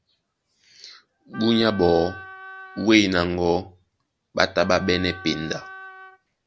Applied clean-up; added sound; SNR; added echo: none; Wind instrument, woodwind instrument; 16 dB; none.